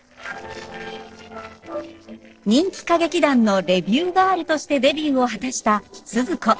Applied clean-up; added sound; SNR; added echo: neural separator model SepFormer DNS4.